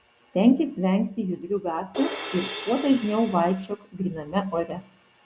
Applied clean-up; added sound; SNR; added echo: none; Crash cymbal; 10 dB; none.